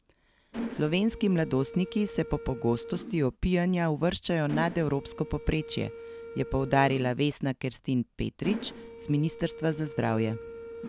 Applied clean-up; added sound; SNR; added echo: none; Mechanisms; 13 dB; none.